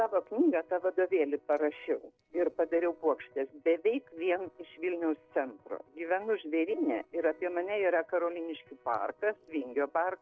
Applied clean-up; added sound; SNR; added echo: neural separator model SepFormer DNS4.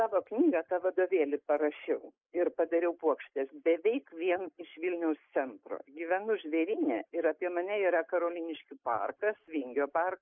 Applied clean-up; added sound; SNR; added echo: neural mask model Resemble Enhance denoiser.